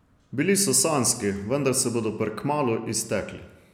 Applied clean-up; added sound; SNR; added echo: none; none; none; none.